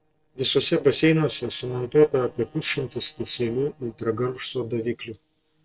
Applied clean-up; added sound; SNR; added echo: neural separator model SepFormer DNS4.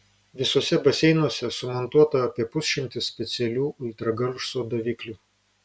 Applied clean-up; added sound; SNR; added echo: none; none; none; none.